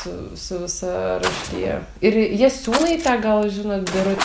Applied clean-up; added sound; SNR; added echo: none; Rattle + Gunshot, gunfire; 11 dB; none.